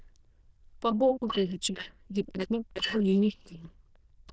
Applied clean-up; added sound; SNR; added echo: neural diffusion model UNIVERSE++.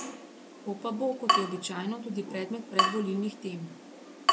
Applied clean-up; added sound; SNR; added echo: none; Drip / Water tap, faucet; -2 dB; none.